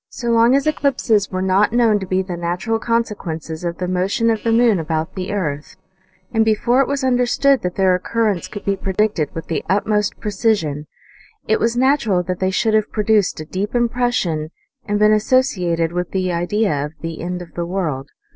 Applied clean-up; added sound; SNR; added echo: neural separator model SepFormer DNS4.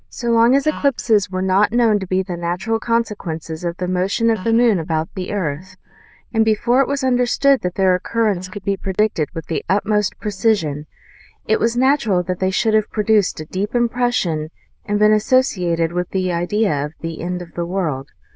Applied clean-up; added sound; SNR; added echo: neural diffusion model UNIVERSE++.